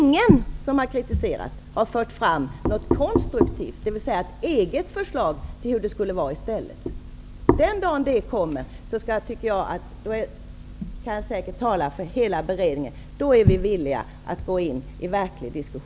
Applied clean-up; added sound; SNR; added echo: none; none; none; none.